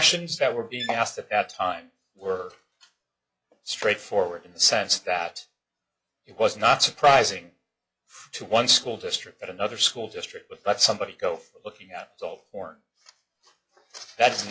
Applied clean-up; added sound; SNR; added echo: classical method log-MMSE.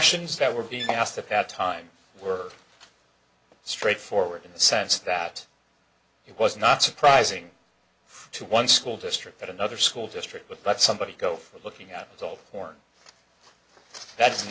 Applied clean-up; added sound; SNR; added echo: none; Bowed string instrument; 14 dB; none.